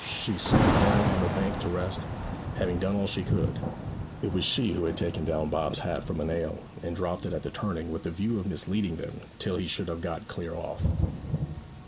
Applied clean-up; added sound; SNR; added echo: none; Thunder / Rain; 1 dB; none.